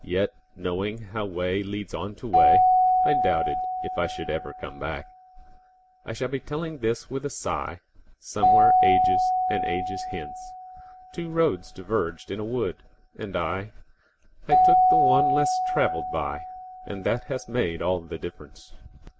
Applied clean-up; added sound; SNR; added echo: none; Keyboard (musical); -4 dB; none.